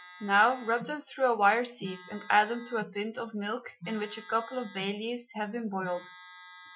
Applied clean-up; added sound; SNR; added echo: classical method Wiener filter.